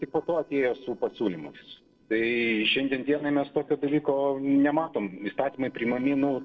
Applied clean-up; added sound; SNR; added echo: neural separator model SepFormer DNS4.